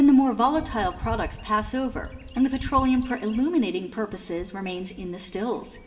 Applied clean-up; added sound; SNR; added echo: none; Bird vocalization, bird call, bird song; 14 dB; reverberation time 1.3 s.